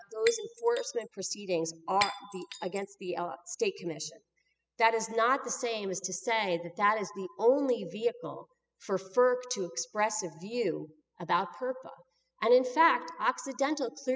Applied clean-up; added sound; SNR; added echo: classical method spectral subtraction.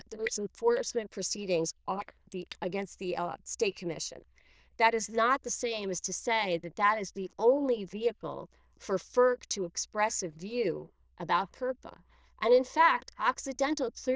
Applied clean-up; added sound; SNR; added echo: neural diffusion model UNIVERSE++.